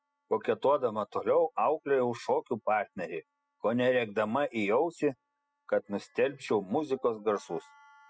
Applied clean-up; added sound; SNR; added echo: classical method spectral subtraction.